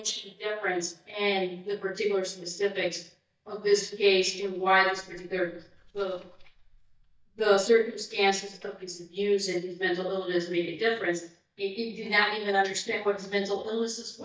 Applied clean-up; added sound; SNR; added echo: neural mask model DeepFilterNet 3.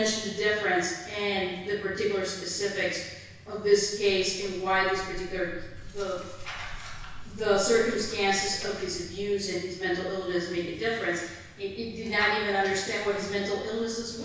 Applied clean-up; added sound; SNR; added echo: none; Rain; 17 dB; reverberation time 1.1 s.